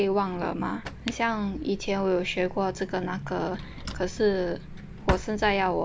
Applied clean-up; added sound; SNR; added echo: none; Drawer open or close; 11 dB; none.